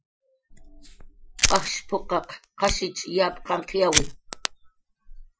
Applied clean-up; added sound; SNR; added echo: classical method Wiener filter.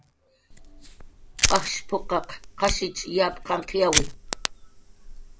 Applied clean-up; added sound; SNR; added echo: none; Fire; 2 dB; none.